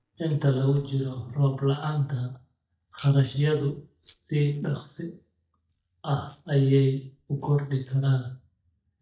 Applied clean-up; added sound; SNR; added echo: neural mask model DeepFilterNet 3.